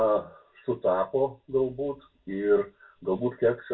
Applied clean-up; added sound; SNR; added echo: none; none; none; reverberation time 0.2 s.